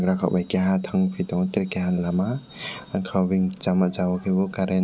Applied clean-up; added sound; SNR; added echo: none; none; none; none.